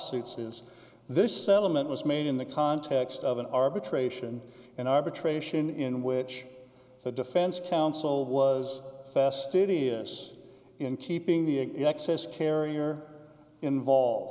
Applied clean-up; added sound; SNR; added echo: none; none; none; none.